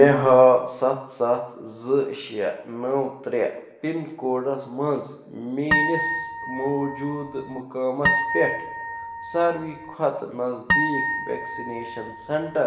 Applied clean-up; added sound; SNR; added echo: none; Harp; 3 dB; reverberation time 0.8 s.